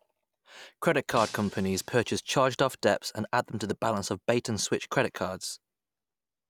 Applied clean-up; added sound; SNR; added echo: none; Shatter; 18 dB; none.